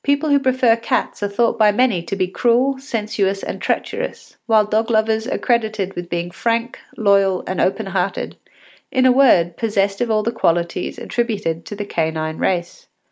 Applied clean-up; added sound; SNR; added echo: none; none; none; none.